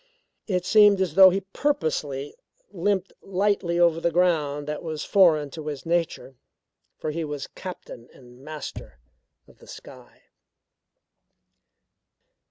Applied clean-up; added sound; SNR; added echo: none; none; none; none.